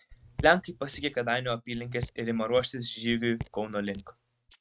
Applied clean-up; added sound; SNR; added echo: neural mask model RNNoise.